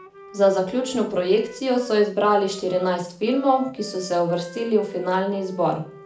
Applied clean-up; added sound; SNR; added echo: none; Wind instrument, woodwind instrument; 20 dB; reverberation time 0.4 s.